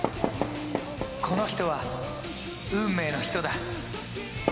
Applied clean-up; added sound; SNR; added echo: none; Fireworks; 5 dB; none.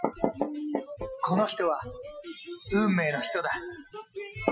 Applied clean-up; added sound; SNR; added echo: classical method Wiener filter.